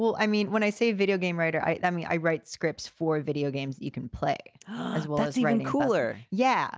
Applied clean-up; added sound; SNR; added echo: none; none; none; none.